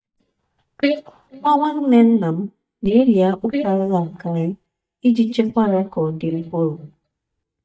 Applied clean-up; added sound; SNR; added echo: neural mask model DeepFilterNet 3.